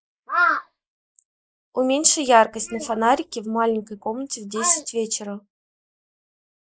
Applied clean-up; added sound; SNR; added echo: neural mask model Resemble Enhance denoiser.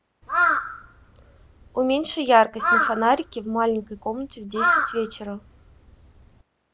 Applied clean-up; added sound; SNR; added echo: none; Crow; 2 dB; none.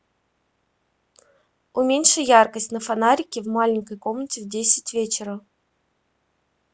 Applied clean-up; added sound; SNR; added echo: none; none; none; none.